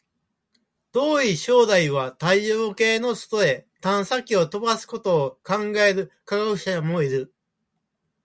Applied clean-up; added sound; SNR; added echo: none; none; none; none.